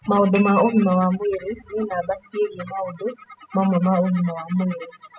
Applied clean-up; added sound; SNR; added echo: classical method spectral subtraction.